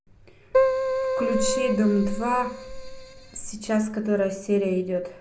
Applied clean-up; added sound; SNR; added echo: none; Keyboard (musical); 0 dB; none.